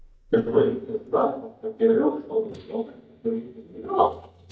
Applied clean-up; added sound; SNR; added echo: neural mask model DeepFilterNet 3.